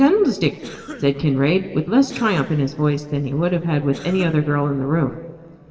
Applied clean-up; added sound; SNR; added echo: none; Cough; 20 dB; reverberation time 3.0 s.